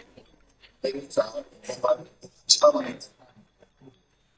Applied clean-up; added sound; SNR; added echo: neural mask model DeepFilterNet 3.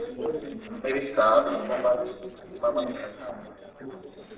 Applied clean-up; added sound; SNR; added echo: neural separator model SepFormer DNS4.